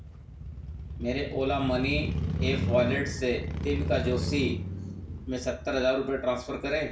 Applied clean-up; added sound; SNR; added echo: none; Motorcycle; 3 dB; reverberation time 0.1 s.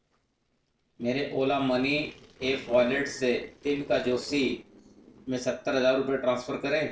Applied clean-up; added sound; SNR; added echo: neural separator model SepFormer DNS4.